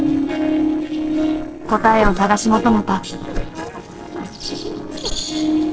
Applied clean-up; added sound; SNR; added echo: neural separator model SepFormer DNS4.